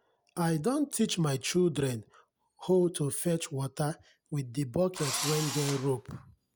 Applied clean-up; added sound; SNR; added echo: none; Engine / Drill; 5 dB; none.